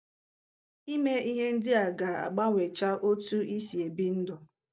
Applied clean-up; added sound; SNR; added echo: none; none; none; none.